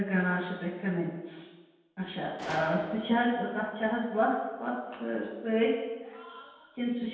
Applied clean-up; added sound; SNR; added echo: none; Gunshot, gunfire; 18 dB; reverberation time 1.2 s.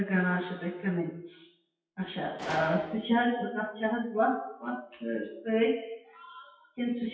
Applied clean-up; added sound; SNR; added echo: classical method WPE with log-MMSE.